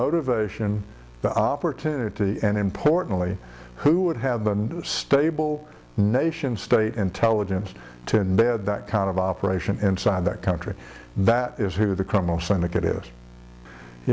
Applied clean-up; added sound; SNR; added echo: none; none; none; none.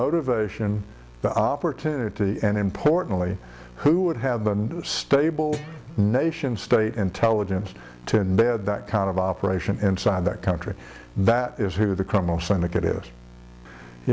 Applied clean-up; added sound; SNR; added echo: none; Guitar; 16 dB; none.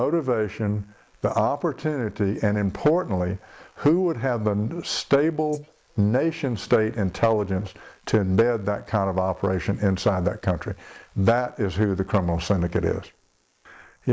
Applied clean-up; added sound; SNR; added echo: neural mask model Resemble Enhance denoiser.